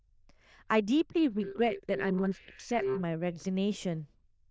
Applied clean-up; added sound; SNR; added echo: neural diffusion model UNIVERSE++.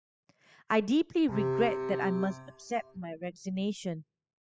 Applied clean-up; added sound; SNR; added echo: classical method spectral subtraction.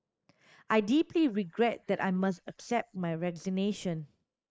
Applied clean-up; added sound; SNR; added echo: neural mask model Resemble Enhance denoiser.